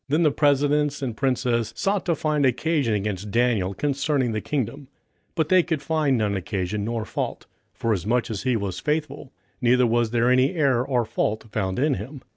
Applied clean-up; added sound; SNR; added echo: none; none; none; none.